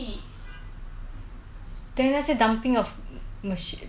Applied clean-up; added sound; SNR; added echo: none; none; none; none.